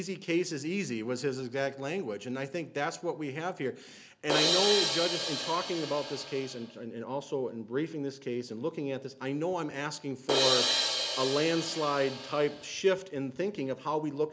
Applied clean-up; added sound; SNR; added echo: none; Crash cymbal; -1 dB; none.